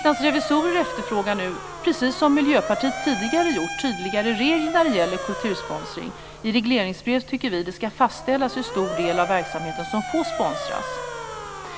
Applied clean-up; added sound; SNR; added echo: none; Motor vehicle (road) / Siren; 8 dB; none.